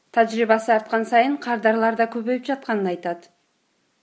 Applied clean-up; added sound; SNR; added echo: none; none; none; none.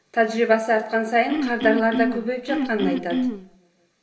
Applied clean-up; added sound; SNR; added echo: none; Cough; 3 dB; reverberation time 0.6 s.